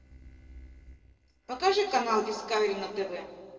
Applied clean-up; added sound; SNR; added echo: neural separator model SepFormer DNS4.